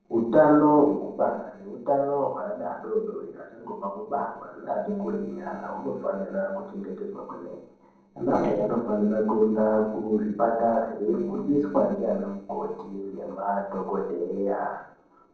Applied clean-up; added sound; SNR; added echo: neural separator model SepFormer DNS4.